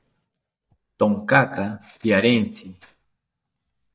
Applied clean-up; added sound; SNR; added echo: neural mask model DeepFilterNet 3.